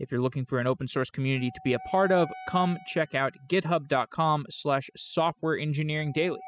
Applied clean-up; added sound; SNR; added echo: classical method spectral subtraction.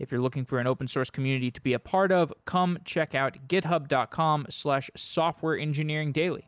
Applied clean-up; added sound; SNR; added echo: none; none; none; none.